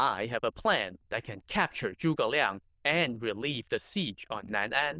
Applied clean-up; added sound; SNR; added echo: neural diffusion model UNIVERSE++.